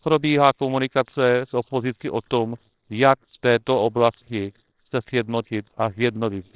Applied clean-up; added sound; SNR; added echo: neural separator model SepFormer WHAMR!.